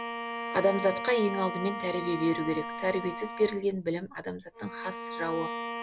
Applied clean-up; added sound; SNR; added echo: none; Bowed string instrument; 7 dB; none.